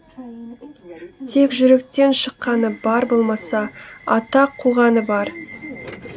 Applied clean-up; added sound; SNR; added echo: none; Subway, metro, underground / Alarm; 17 dB; none.